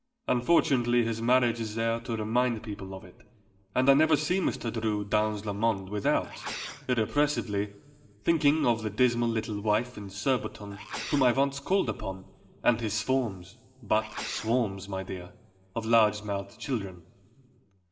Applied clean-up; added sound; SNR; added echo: none; Sneeze; 15 dB; reverberation time 1.6 s.